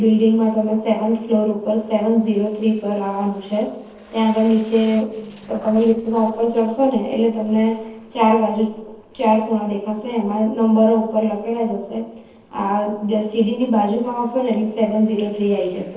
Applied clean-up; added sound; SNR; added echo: neural separator model SepFormer DNS4.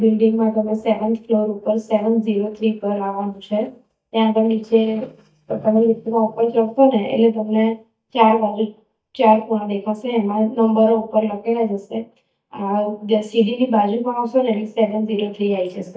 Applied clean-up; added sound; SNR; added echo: neural mask model DeepFilterNet 3.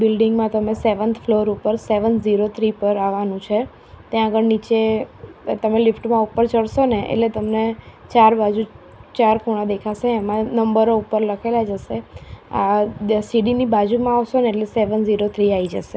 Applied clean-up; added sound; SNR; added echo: none; none; none; none.